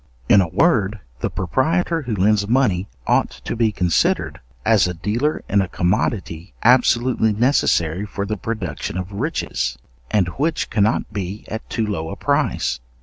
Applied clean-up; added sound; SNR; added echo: none; none; none; none.